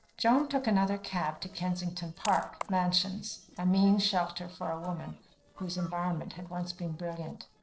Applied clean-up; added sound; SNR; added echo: neural separator model SepFormer DNS4.